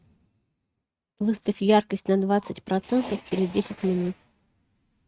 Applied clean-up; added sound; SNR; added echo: neural mask model RNNoise.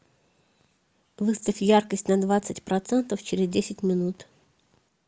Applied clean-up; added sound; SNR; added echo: none; none; none; none.